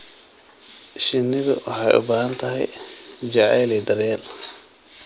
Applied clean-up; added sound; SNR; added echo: none; none; none; none.